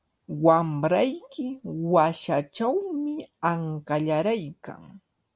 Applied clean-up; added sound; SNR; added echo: none; none; none; none.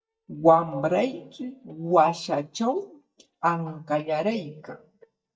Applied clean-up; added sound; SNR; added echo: neural mask model DeepFilterNet 3.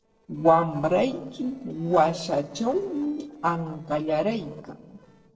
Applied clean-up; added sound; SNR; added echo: neural separator model SepFormer DNS4.